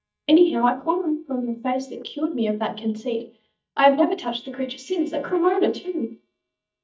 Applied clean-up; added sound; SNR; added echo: neural mask model DeepFilterNet 3.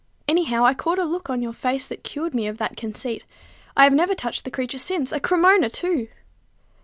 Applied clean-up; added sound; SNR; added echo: none; none; none; none.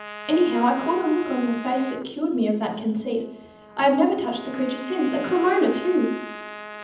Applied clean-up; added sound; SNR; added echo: none; Trumpet; 15 dB; reverberation time 0.8 s.